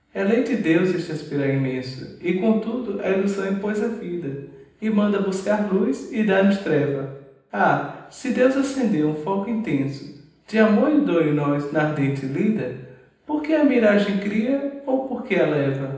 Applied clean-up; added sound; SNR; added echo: none; none; none; reverberation time 0.9 s.